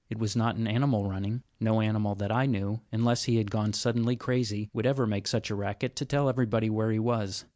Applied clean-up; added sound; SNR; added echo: neural mask model Resemble Enhance denoiser.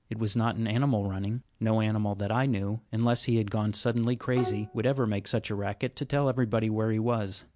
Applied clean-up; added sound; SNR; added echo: none; Bowed string instrument; 10 dB; none.